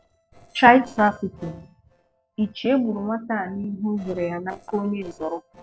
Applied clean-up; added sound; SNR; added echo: neural separator model SepFormer DNS4.